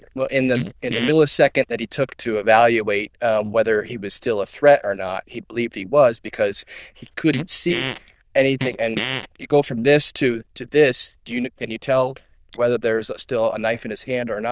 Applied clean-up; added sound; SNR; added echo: neural diffusion model UNIVERSE++.